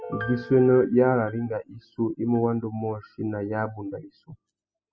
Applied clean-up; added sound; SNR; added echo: classical method spectral subtraction.